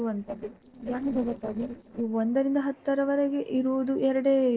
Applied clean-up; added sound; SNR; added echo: neural separator model SepFormer DNS4.